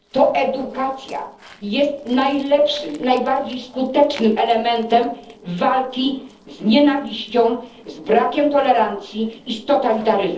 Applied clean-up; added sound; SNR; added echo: neural separator model SepFormer DNS4.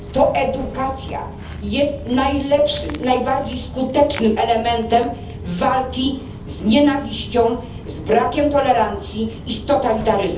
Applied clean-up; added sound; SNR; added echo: none; Walk, footsteps; 12 dB; reverberation time 0.7 s.